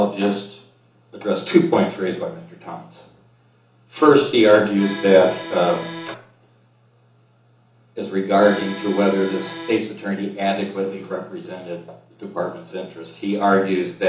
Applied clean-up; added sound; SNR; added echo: none; Accordion; 11 dB; reverberation time 0.8 s.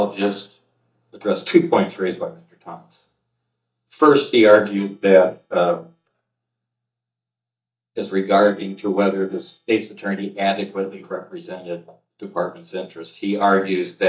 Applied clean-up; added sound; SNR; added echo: neural mask model DeepFilterNet 3.